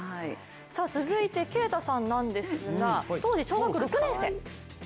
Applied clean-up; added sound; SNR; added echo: none; none; none; none.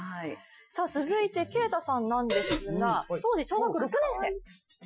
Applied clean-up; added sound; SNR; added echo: classical method Wiener filter.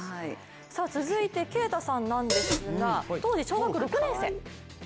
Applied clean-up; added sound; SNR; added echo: none; Hi-hat; 2 dB; none.